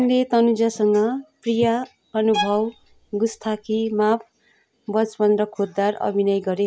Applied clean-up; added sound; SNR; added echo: none; Bowed string instrument; 11 dB; none.